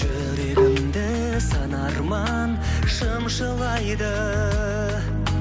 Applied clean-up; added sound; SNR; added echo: none; Marimba, xylophone; 0 dB; none.